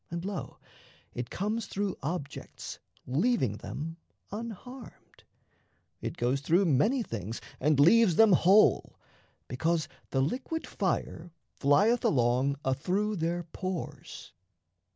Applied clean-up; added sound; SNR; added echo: none; none; none; none.